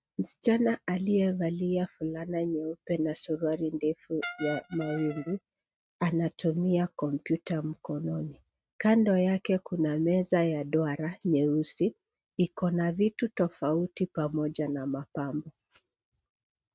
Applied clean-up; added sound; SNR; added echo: neural mask model RNNoise.